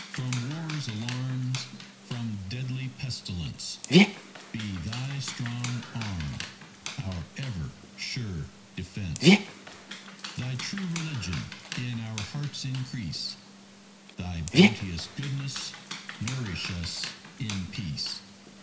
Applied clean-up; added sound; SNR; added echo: none; Dog; -3 dB; reverberation time 1.4 s.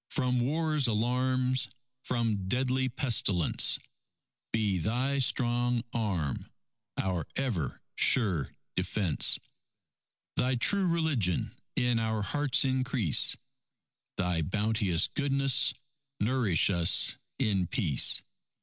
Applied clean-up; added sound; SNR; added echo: none; none; none; none.